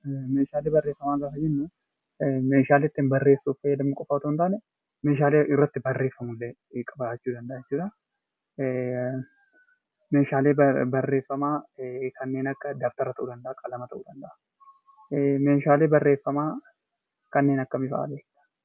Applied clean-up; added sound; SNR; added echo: none; none; none; none.